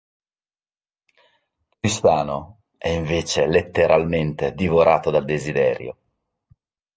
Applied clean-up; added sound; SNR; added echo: none; none; none; none.